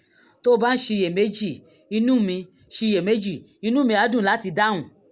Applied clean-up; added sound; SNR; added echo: none; none; none; none.